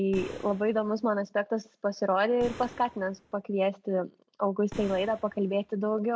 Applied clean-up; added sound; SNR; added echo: none; Boom; 16 dB; none.